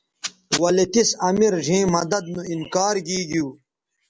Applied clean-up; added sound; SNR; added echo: none; none; none; none.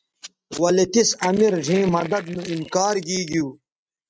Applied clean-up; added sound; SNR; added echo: neural mask model RNNoise.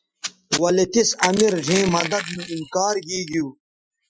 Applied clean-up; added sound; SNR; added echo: classical method Wiener filter.